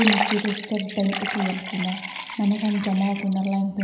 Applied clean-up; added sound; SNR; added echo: none; Liquid; 6 dB; reverberation time 0.9 s.